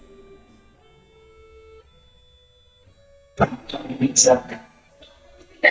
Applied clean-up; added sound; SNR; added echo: neural mask model DeepFilterNet 3.